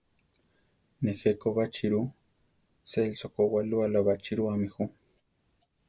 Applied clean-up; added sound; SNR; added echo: none; none; none; none.